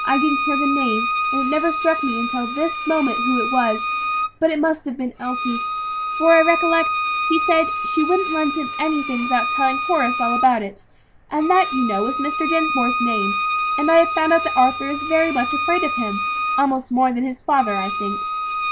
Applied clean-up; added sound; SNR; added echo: none; Bowed string instrument; 3 dB; none.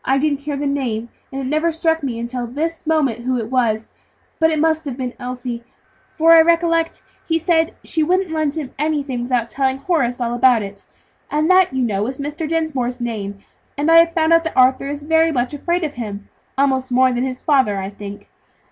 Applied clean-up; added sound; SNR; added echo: none; none; none; none.